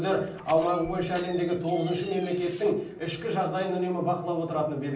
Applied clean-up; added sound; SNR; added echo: none; Door; 20 dB; reverberation time 0.6 s.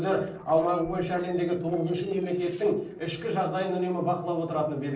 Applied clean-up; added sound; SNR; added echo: neural separator model SepFormer DNS4.